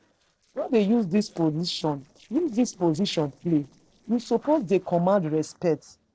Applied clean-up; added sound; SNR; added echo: neural separator model SepFormer DNS4.